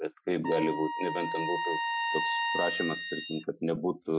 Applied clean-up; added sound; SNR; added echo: classical method Wiener filter.